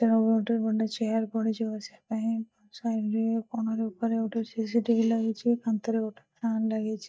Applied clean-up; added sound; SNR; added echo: neural mask model DeepFilterNet 3.